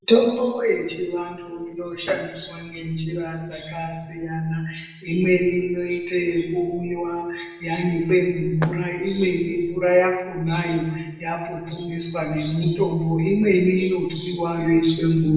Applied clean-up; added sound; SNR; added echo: neural separator model SepFormer DNS4.